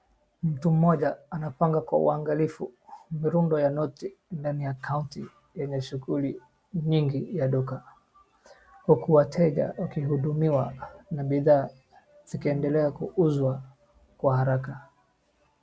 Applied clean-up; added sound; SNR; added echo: none; none; none; none.